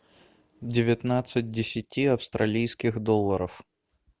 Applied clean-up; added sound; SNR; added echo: none; none; none; none.